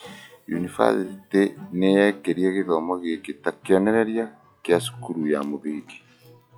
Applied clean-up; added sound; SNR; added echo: classical method log-MMSE.